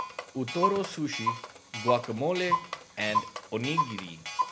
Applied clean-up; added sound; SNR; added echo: none; Clock; 0 dB; none.